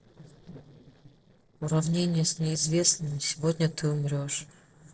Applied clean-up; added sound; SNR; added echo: neural separator model SepFormer DNS4.